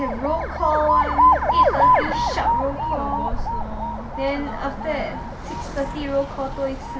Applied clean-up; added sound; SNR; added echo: none; Alarm; -5 dB; none.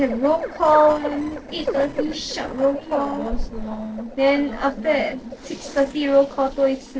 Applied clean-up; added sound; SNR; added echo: neural separator model SepFormer DNS4.